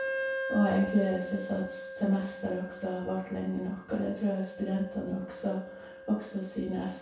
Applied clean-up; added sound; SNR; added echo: none; Wind instrument, woodwind instrument; 8 dB; reverberation time 0.6 s.